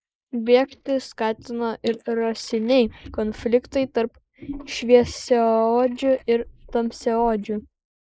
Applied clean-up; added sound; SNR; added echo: neural mask model Resemble Enhance denoiser.